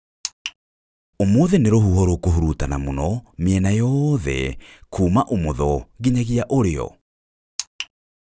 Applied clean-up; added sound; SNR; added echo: none; none; none; none.